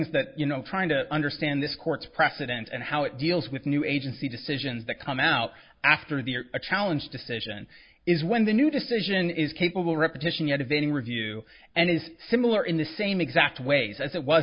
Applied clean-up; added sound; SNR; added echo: none; none; none; none.